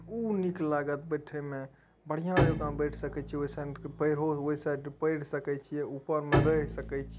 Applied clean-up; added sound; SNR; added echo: none; Bowed string instrument; 4 dB; none.